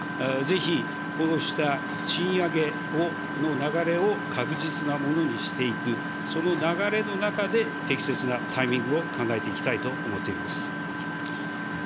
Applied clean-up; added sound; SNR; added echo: none; Engine; 3 dB; none.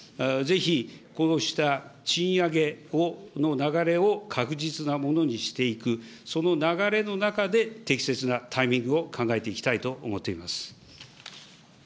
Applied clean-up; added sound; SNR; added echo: none; none; none; none.